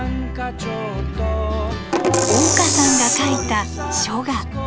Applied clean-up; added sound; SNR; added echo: none; Percussion; -1 dB; none.